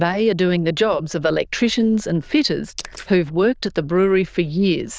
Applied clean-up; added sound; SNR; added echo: neural diffusion model UNIVERSE++.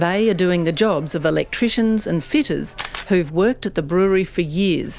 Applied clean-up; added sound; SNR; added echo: none; Camera; 19 dB; none.